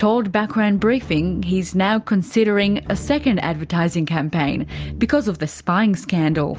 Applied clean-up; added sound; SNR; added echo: none; none; none; none.